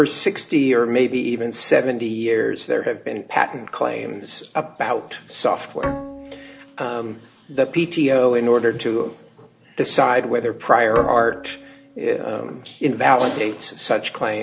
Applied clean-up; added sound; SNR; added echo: none; Bowed string instrument; 14 dB; reverberation time 0.4 s.